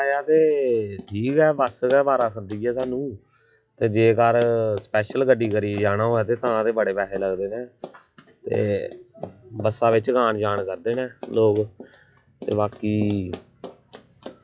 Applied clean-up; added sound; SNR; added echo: classical method log-MMSE.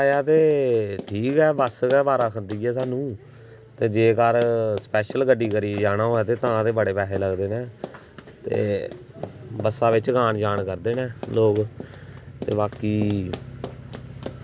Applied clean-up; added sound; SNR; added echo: none; Run; 17 dB; none.